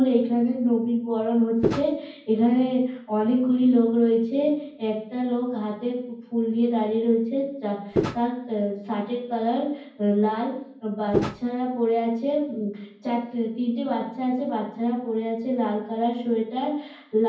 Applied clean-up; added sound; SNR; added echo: none; Walk, footsteps; 1 dB; reverberation time 0.9 s.